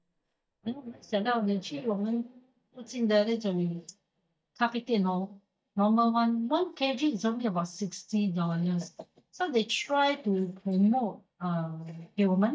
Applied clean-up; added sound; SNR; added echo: neural mask model DeepFilterNet 3.